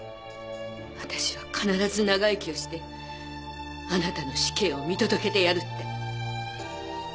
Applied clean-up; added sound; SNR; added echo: none; none; none; none.